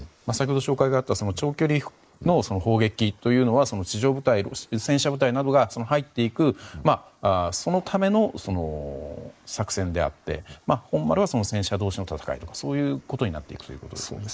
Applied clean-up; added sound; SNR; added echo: neural mask model Resemble Enhance denoiser.